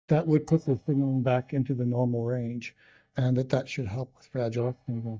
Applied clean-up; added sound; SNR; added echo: neural mask model DeepFilterNet 3.